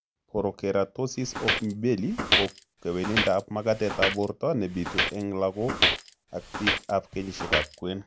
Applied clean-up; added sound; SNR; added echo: none; Walk, footsteps; 1 dB; none.